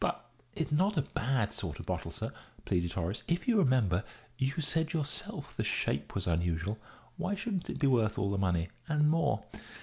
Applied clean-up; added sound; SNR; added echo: none; none; none; none.